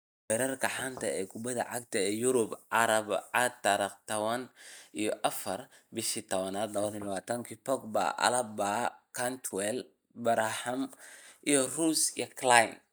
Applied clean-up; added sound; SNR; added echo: neural mask model DeepFilterNet 3.